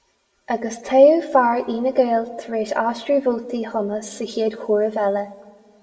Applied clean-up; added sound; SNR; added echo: none; none; none; reverberation time 1.1 s.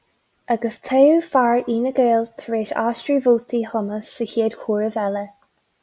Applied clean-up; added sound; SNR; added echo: none; none; none; none.